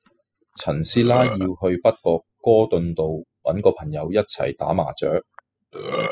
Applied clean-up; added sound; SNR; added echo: classical method spectral subtraction.